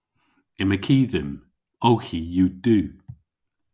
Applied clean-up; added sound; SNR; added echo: none; none; none; none.